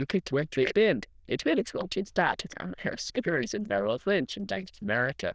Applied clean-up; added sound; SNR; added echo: neural diffusion model UNIVERSE++.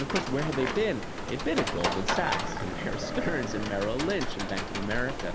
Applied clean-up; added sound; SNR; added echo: none; Stream + Livestock, farm animals, working animals; 0 dB; none.